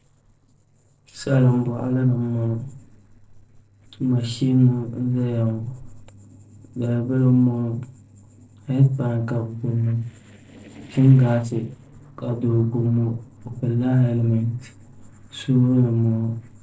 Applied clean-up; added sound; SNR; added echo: neural separator model SepFormer DNS4.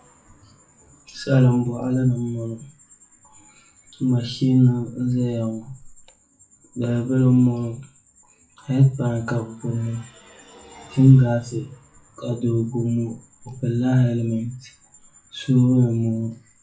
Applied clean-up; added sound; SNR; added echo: classical method WPE with log-MMSE.